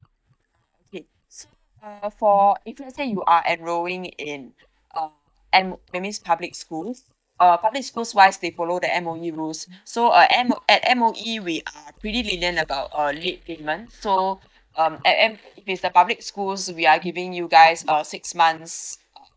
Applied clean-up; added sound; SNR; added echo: neural mask model DeepFilterNet 3.